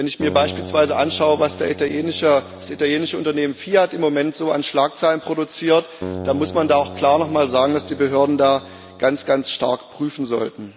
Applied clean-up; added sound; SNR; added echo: none; Keyboard (musical); 14 dB; none.